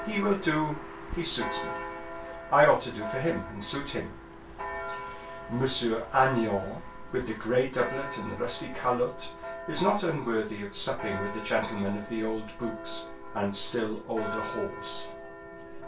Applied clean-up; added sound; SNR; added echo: none; Church bell; 10 dB; reverberation time 0.2 s.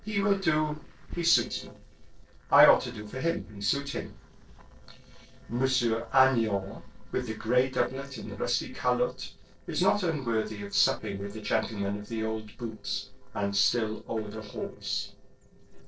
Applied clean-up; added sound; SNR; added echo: neural separator model SepFormer DNS4.